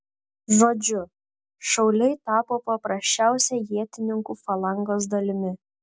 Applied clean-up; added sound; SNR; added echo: none; none; none; none.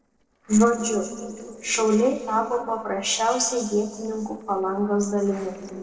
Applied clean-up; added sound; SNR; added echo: neural separator model SepFormer DNS4.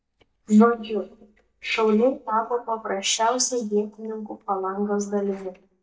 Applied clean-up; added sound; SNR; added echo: neural mask model DeepFilterNet 3.